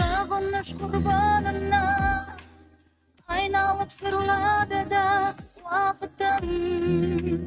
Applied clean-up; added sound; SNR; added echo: neural mask model RNNoise.